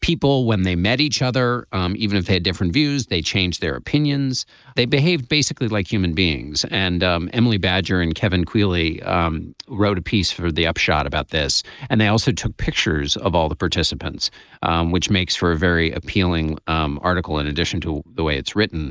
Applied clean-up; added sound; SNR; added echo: neural mask model Resemble Enhance denoiser.